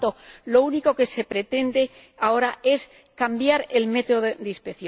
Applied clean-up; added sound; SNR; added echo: none; none; none; none.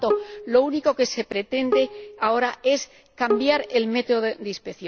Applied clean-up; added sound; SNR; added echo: none; Bowed string instrument; 8 dB; none.